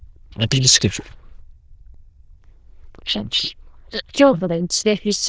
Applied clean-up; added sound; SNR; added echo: neural diffusion model UNIVERSE++.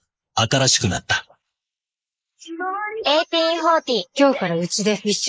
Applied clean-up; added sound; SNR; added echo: neural mask model Resemble Enhance denoiser.